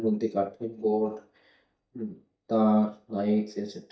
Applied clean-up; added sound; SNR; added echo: neural mask model DeepFilterNet 3.